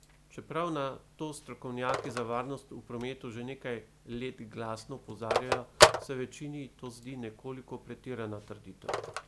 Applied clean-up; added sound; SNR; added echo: none; Telephone; -4 dB; none.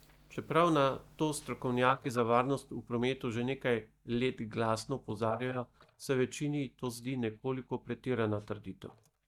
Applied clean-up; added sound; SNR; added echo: neural mask model DeepFilterNet 3.